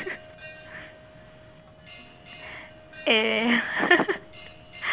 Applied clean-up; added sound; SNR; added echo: none; Bell; 18 dB; none.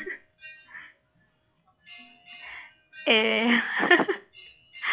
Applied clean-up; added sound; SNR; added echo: classical method log-MMSE.